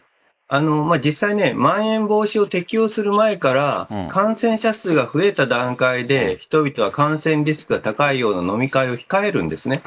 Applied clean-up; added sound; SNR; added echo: neural mask model Resemble Enhance denoiser.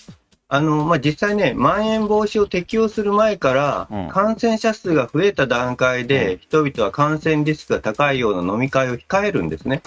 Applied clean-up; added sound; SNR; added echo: neural mask model RNNoise.